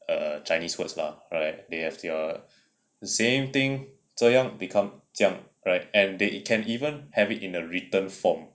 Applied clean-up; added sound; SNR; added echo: none; none; none; none.